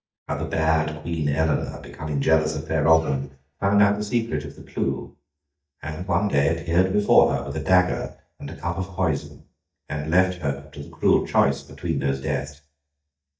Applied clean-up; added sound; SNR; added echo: neural mask model DeepFilterNet 3.